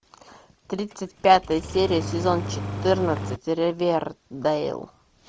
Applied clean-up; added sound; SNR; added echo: none; Engine starting; 7 dB; none.